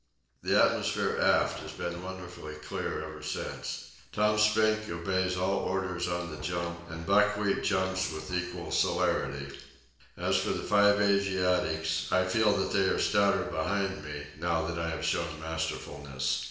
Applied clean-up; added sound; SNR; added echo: neural separator model SepFormer DNS4.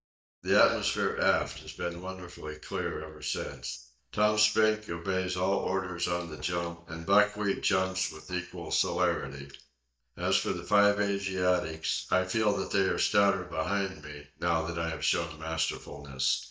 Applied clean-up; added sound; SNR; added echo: neural mask model DeepFilterNet 3.